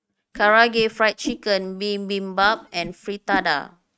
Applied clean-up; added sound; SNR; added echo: neural mask model RNNoise.